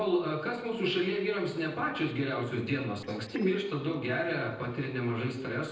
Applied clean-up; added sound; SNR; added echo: neural separator model SepFormer DNS4.